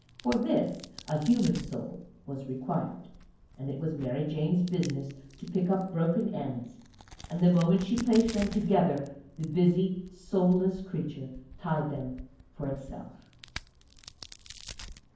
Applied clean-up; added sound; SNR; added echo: none; Crack; 18 dB; reverberation time 0.9 s.